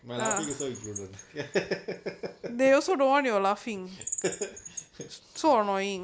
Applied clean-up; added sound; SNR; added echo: none; Bird vocalization, bird call, bird song; 12 dB; none.